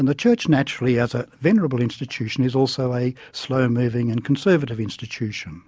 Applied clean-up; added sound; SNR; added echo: none; none; none; none.